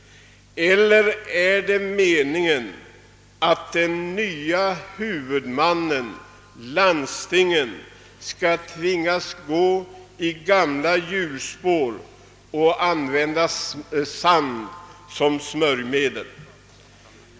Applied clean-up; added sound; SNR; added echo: none; none; none; none.